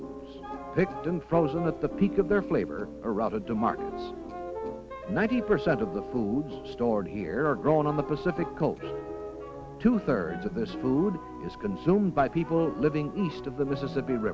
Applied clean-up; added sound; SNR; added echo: none; none; none; none.